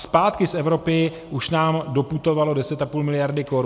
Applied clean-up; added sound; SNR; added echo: none; none; none; none.